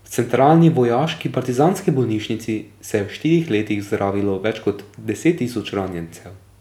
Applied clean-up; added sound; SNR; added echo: none; none; none; none.